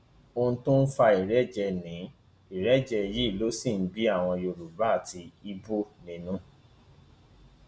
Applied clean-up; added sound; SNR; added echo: none; none; none; none.